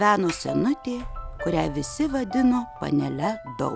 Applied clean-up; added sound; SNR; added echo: none; Sliding door; 16 dB; none.